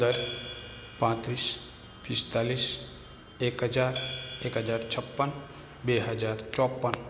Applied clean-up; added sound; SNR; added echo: none; Hi-hat; 11 dB; none.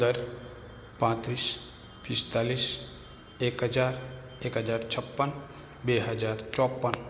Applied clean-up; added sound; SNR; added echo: none; none; none; none.